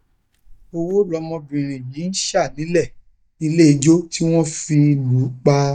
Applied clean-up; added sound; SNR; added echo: neural mask model DeepFilterNet 3.